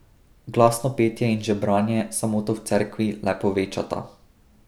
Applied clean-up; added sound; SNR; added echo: none; none; none; none.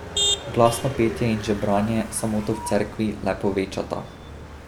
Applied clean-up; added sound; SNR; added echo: none; Motor vehicle (road); 7 dB; none.